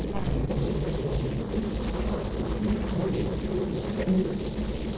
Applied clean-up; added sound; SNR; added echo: neural separator model SepFormer DNS4.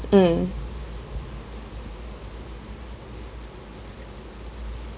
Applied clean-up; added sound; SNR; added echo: none; none; none; none.